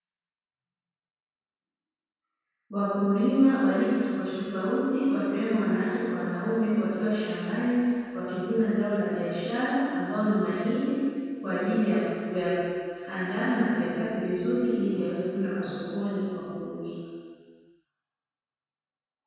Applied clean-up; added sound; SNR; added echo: none; none; none; reverberation time 2.1 s.